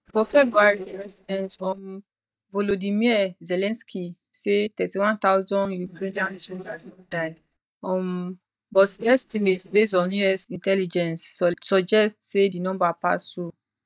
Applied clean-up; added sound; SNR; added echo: neural mask model DeepFilterNet 3.